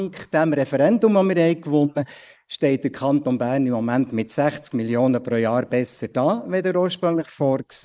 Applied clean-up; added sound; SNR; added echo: neural mask model Resemble Enhance denoiser.